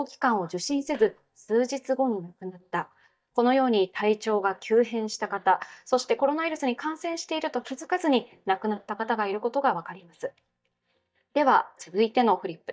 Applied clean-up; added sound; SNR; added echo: neural mask model DeepFilterNet 3.